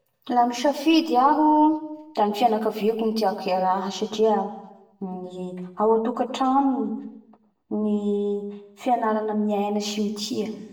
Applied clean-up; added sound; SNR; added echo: none; none; none; reverberation time 0.7 s.